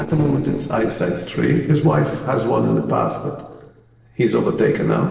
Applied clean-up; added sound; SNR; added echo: neural separator model SepFormer DNS4.